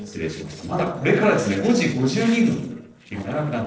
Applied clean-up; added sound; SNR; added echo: neural separator model SepFormer DNS4.